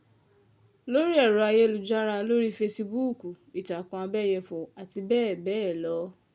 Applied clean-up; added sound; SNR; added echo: none; none; none; none.